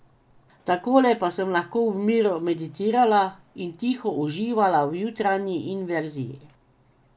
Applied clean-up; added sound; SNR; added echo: none; none; none; none.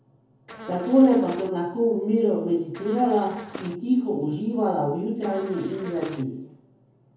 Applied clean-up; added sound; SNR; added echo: none; Buzz; 15 dB; reverberation time 0.7 s.